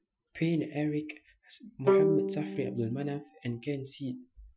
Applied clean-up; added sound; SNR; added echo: classical method Wiener filter.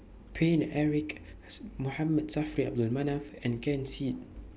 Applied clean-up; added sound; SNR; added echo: none; none; none; none.